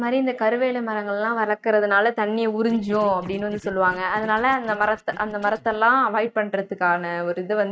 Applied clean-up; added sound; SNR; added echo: neural mask model RNNoise.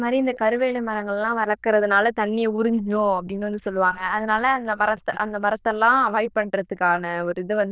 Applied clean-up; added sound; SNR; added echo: neural diffusion model UNIVERSE++.